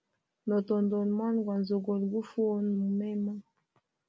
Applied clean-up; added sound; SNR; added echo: none; none; none; none.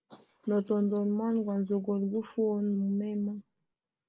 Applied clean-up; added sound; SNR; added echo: neural mask model Resemble Enhance denoiser.